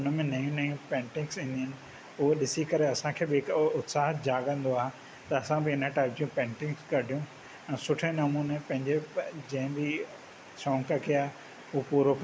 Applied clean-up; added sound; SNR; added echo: none; none; none; none.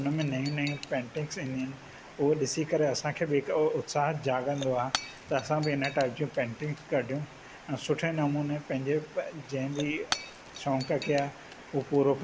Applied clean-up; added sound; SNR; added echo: none; Shatter / Crushing; 15 dB; none.